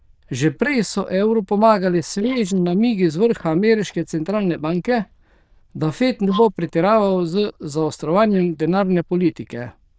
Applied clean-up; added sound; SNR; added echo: neural diffusion model UNIVERSE++.